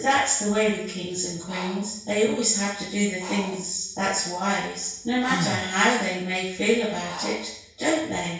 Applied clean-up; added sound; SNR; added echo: none; Breathing; 14 dB; reverberation time 0.6 s.